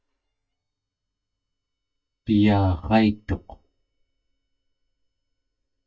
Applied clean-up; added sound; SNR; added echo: neural mask model DeepFilterNet 3.